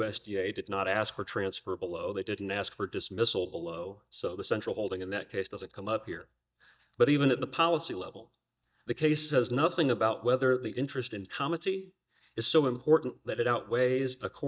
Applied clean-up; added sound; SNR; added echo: neural mask model DeepFilterNet 3.